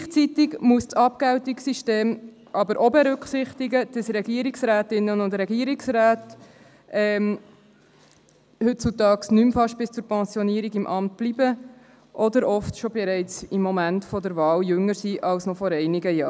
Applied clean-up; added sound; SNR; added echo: none; none; none; none.